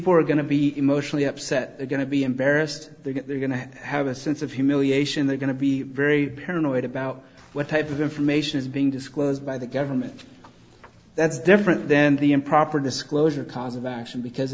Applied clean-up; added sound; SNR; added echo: none; none; none; none.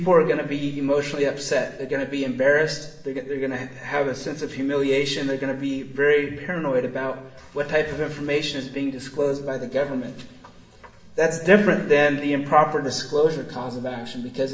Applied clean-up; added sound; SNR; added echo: none; none; none; reverberation time 0.7 s.